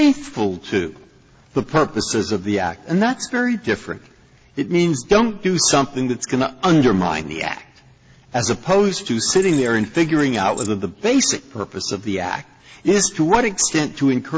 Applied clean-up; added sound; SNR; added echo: none; Keys jangling; 17 dB; none.